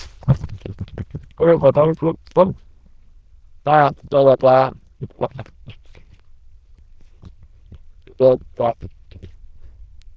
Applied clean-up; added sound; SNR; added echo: neural diffusion model UNIVERSE++.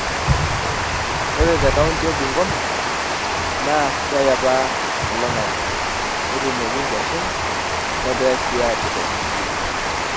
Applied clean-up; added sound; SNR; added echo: none; Water; -3 dB; none.